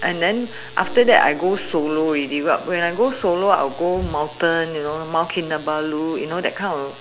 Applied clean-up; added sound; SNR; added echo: none; Piano + Breathing; 16 dB; none.